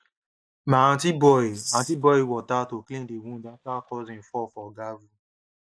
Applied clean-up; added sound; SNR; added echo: neural mask model DeepFilterNet 3.